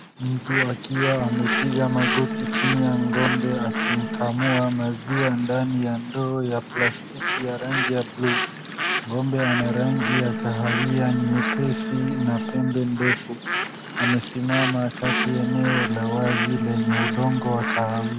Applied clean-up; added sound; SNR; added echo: none; Bird + Organ; 2 dB; none.